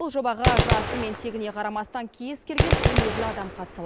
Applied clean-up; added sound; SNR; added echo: none; Gunshot, gunfire; -3 dB; none.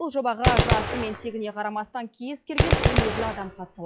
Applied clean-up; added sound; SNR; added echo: classical method log-MMSE.